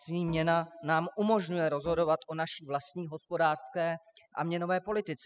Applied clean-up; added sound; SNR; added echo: classical method spectral subtraction.